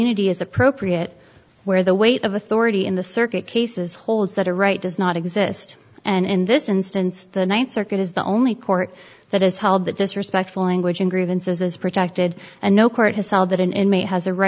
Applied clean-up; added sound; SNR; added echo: none; none; none; none.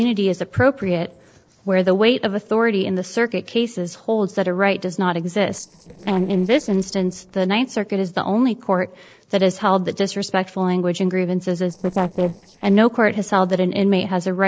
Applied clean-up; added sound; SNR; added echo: neural separator model SepFormer DNS4.